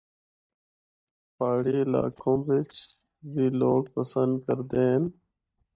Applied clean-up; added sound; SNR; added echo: neural mask model DeepFilterNet 3.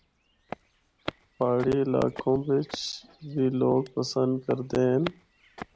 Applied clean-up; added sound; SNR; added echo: none; Walk, footsteps; 16 dB; none.